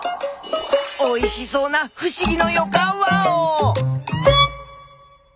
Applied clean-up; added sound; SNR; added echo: none; none; none; none.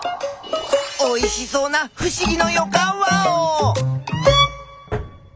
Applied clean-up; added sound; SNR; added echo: none; Drawer open or close; 18 dB; none.